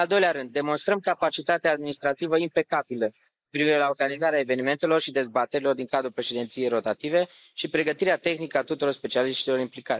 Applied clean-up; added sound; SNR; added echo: neural mask model Resemble Enhance denoiser.